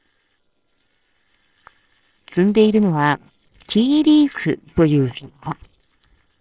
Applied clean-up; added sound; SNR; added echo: neural separator model SepFormer WHAMR!.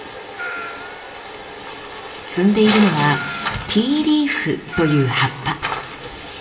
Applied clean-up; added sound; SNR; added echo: none; Meow; 14 dB; reverberation time 2.6 s.